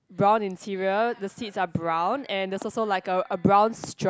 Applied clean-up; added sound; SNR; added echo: none; none; none; none.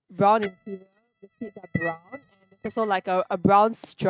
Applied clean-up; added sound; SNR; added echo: neural mask model RNNoise.